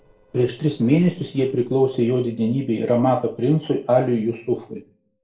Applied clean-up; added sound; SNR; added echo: neural separator model SepFormer DNS4.